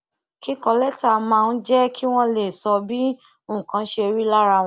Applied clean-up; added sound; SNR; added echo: none; none; none; none.